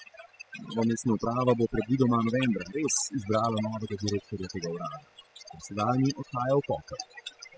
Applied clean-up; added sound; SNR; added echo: classical method spectral subtraction.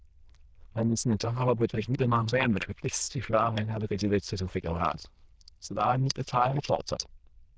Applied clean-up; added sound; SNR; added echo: neural diffusion model UNIVERSE++.